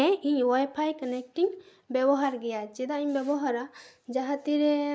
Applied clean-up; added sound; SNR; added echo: none; none; none; none.